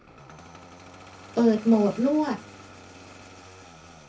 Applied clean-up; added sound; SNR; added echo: none; Engine starting; 18 dB; reverberation time 0.3 s.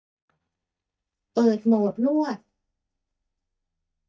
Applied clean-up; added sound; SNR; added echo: neural mask model DeepFilterNet 3.